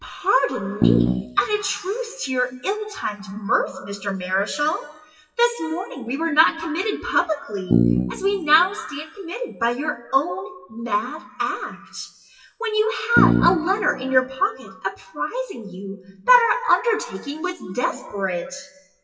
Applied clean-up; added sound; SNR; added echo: classical method WPE with log-MMSE.